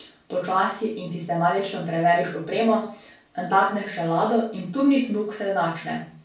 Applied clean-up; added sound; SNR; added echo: none; none; none; reverberation time 0.3 s.